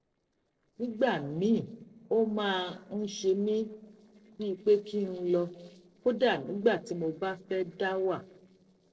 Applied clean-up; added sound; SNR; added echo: neural separator model SepFormer DNS4.